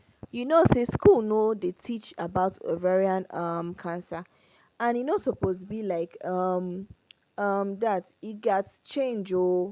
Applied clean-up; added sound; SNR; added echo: none; none; none; none.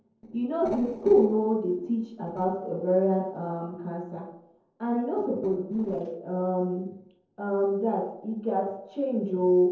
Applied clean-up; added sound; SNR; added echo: neural separator model SepFormer DNS4.